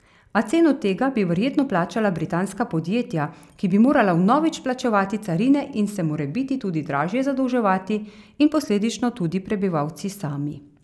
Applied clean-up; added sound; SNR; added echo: none; none; none; none.